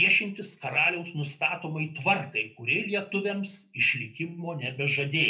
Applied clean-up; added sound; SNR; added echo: none; none; none; reverberation time 0.3 s.